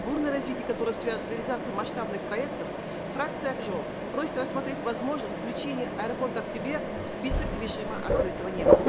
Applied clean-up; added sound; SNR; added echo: none; Mechanisms; -3 dB; none.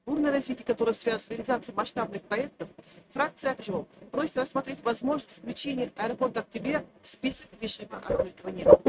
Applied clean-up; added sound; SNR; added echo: neural mask model RNNoise.